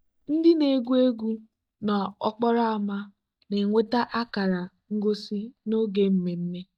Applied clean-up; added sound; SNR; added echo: neural mask model DeepFilterNet 3.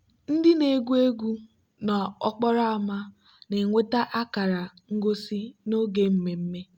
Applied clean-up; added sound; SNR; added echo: none; none; none; none.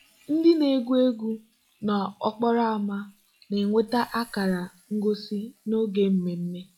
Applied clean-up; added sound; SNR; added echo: classical method log-MMSE.